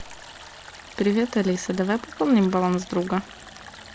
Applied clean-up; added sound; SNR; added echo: none; Stream; 19 dB; none.